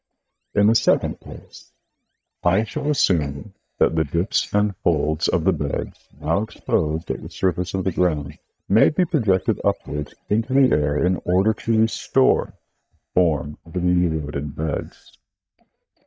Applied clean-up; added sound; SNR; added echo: neural mask model DeepFilterNet 3.